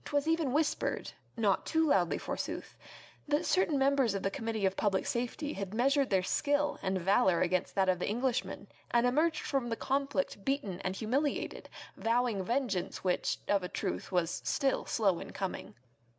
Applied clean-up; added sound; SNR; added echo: none; none; none; none.